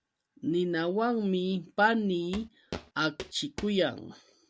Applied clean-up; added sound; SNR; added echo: none; Walk, footsteps; 13 dB; none.